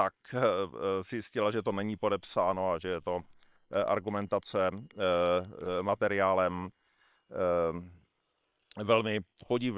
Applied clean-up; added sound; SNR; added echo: neural separator model SepFormer WHAM!.